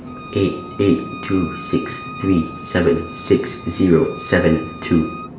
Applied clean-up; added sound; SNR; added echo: none; Bowed string instrument; 16 dB; reverberation time 0.7 s.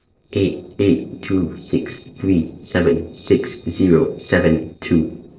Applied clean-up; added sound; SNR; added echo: neural separator model SepFormer DNS4.